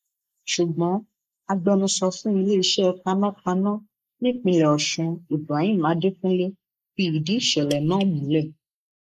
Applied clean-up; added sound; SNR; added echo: neural mask model Resemble Enhance denoiser.